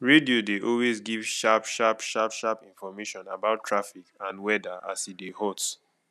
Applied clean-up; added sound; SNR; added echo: none; none; none; none.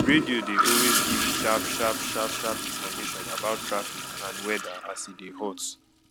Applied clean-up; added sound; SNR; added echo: none; Toilet flush / Gurgling; -1 dB; none.